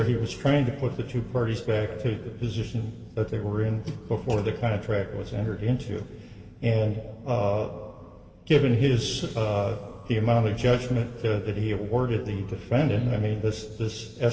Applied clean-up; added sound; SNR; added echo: none; Thump, thud; 20 dB; reverberation time 2.0 s.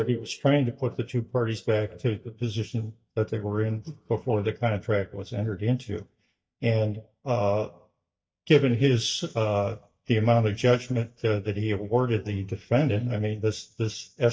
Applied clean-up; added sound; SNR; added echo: neural mask model DeepFilterNet 3.